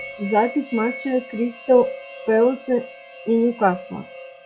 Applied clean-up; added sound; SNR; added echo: classical method log-MMSE.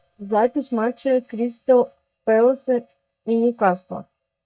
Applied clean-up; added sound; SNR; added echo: neural mask model DeepFilterNet 3.